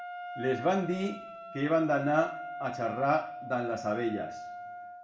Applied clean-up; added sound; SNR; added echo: none; Wind instrument, woodwind instrument; 10 dB; reverberation time 0.6 s.